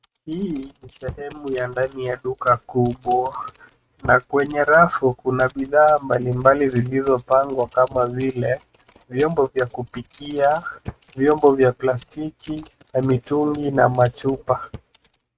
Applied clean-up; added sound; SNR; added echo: neural mask model RNNoise.